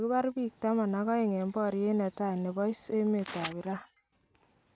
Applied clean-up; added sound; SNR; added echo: none; none; none; none.